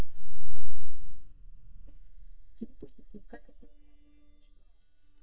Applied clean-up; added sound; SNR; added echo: neural mask model DeepFilterNet 3.